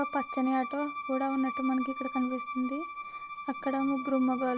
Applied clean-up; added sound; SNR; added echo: none; Bowed string instrument; 8 dB; none.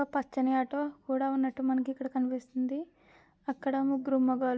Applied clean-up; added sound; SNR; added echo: none; none; none; none.